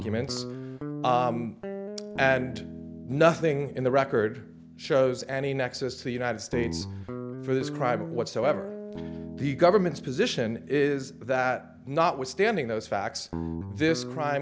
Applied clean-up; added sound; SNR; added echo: none; Guitar; 11 dB; none.